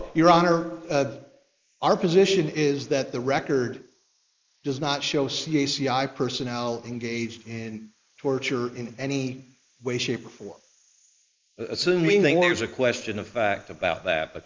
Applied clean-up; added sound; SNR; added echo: neural mask model Resemble Enhance denoiser.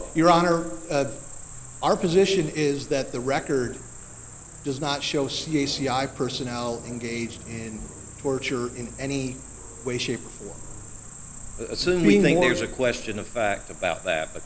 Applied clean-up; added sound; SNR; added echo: none; Cricket + Aircraft; 13 dB; none.